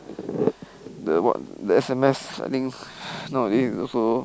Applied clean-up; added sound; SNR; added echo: none; none; none; none.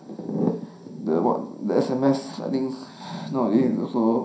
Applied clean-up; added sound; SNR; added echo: none; none; none; reverberation time 0.5 s.